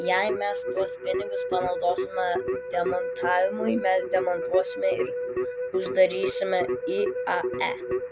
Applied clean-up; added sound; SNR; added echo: none; Keyboard (musical); 2 dB; none.